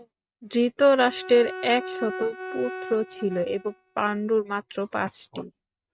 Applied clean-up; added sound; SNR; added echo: neural mask model RNNoise.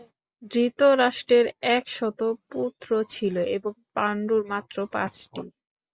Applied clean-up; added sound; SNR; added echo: none; none; none; none.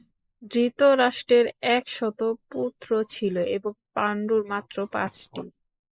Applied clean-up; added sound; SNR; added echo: neural mask model Resemble Enhance denoiser.